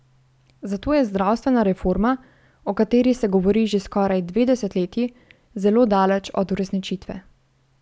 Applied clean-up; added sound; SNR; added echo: none; none; none; none.